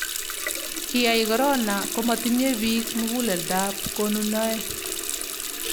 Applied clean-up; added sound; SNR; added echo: none; Water tap, faucet; 4 dB; none.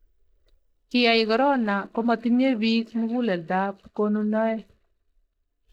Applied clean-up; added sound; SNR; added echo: neural mask model DeepFilterNet 3.